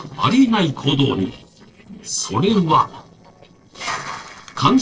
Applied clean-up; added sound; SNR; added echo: neural separator model SepFormer DNS4.